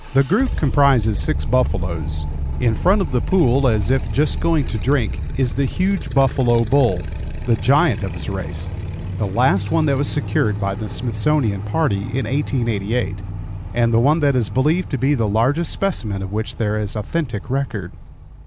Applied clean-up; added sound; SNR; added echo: none; Motorcycle; 6 dB; none.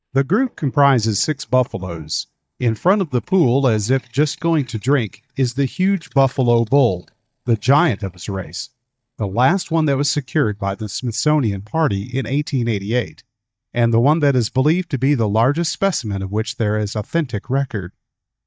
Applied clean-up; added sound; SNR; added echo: neural mask model DeepFilterNet 3.